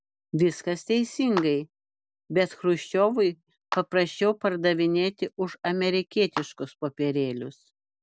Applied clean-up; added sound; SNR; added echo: none; Clapping; 14 dB; none.